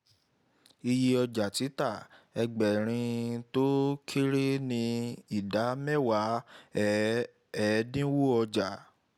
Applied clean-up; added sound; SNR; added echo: none; none; none; none.